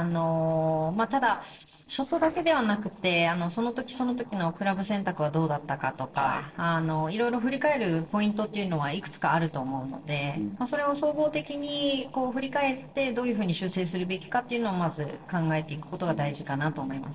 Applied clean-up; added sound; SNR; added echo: neural separator model SepFormer DNS4.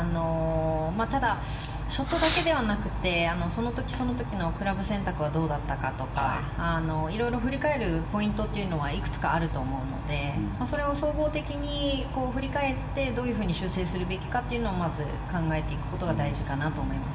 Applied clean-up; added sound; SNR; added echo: none; Fireworks; 12 dB; reverberation time 0.8 s.